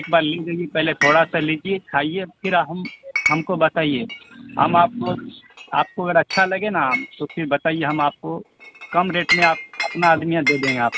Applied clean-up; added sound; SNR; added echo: none; Chink, clink; 8 dB; none.